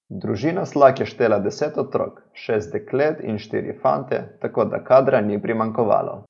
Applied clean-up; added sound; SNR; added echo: none; none; none; none.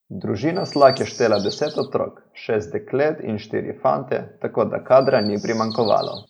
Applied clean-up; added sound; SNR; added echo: none; Chirp, tweet; 19 dB; none.